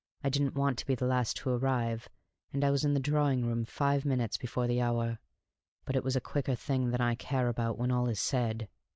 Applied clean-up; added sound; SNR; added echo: none; none; none; none.